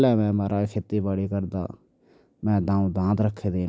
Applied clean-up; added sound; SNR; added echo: none; none; none; none.